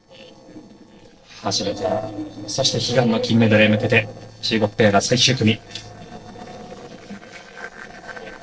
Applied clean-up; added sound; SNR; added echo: neural separator model SepFormer DNS4.